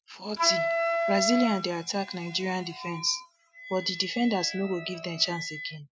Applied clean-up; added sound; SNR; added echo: classical method Wiener filter.